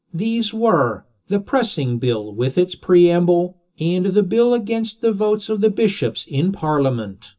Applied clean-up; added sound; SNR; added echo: none; none; none; reverberation time 0.2 s.